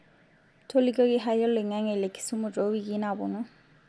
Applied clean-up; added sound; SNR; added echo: none; none; none; none.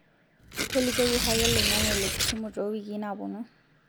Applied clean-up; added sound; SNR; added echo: none; Tearing; -3 dB; none.